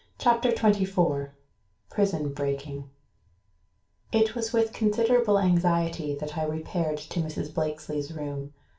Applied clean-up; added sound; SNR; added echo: none; none; none; reverberation time 0.3 s.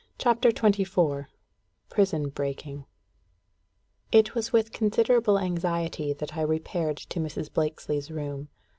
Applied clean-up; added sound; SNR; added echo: none; none; none; none.